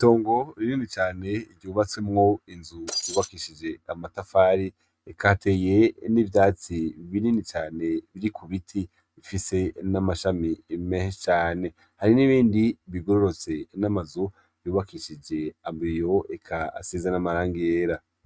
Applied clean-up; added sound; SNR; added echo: neural mask model RNNoise.